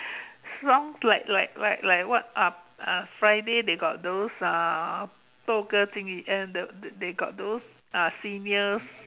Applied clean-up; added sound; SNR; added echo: none; none; none; none.